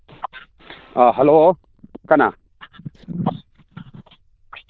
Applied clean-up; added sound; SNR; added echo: neural diffusion model UNIVERSE++.